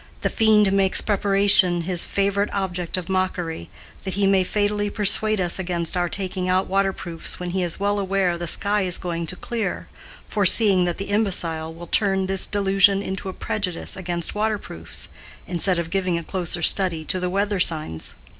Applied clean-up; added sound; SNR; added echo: none; none; none; none.